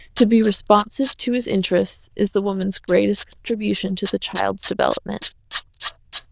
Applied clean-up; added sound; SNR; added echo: neural diffusion model UNIVERSE++.